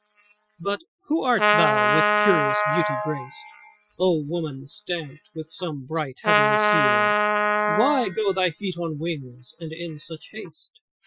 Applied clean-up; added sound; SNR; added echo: classical method Wiener filter.